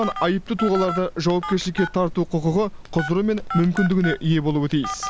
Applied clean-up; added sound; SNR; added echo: none; Telephone; 10 dB; none.